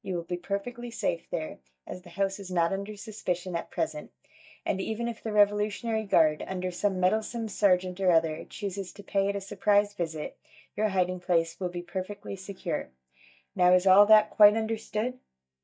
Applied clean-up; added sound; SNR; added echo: neural mask model DeepFilterNet 3.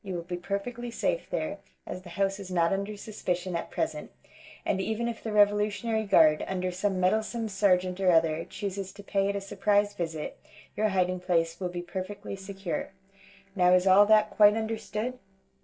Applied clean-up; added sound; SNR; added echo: neural separator model SepFormer DNS4.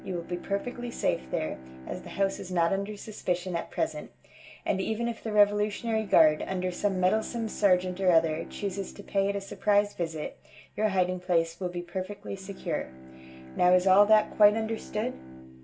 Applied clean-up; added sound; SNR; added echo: none; Bowed string instrument; 19 dB; reverberation time 0.2 s.